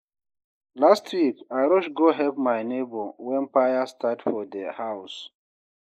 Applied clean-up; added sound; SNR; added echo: neural mask model Resemble Enhance denoiser.